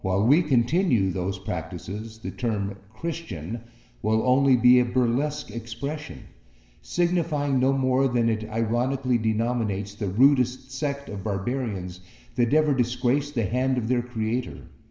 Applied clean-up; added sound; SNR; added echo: none; none; none; reverberation time 2.1 s.